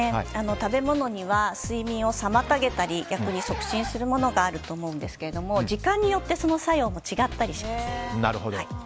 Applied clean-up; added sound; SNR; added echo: none; Zipper (clothing); 18 dB; none.